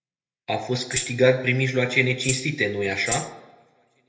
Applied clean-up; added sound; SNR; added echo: none; Tambourine; 9 dB; reverberation time 0.8 s.